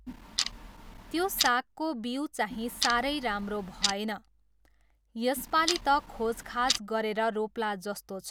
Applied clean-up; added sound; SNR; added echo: none; Clock; 6 dB; none.